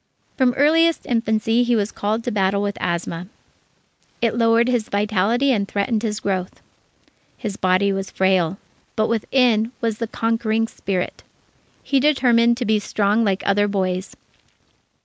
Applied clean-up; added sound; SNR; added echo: none; none; none; none.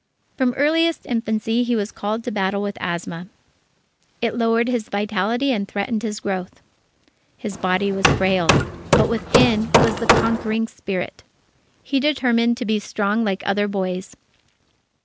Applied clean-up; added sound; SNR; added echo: none; Hammer; -3 dB; none.